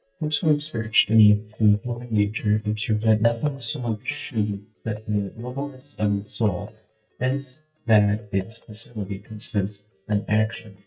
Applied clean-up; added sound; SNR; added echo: neural mask model DeepFilterNet 3.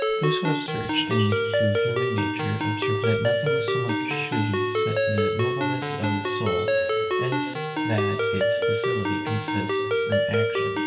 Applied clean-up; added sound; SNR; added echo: none; Ringtone; -4 dB; reverberation time 2.8 s.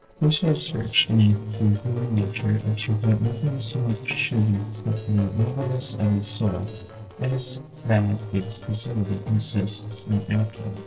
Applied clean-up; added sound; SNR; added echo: neural separator model SepFormer DNS4.